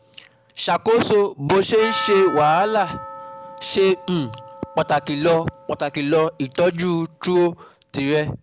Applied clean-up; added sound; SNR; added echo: none; Percussion; 14 dB; none.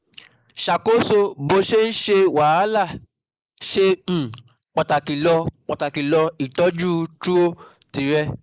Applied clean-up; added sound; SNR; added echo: neural mask model Resemble Enhance denoiser.